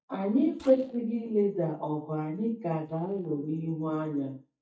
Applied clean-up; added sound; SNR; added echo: neural mask model DeepFilterNet 3.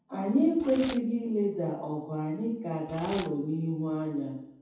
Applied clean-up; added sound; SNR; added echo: none; Packing tape, duct tape / Tearing; 17 dB; reverberation time 0.9 s.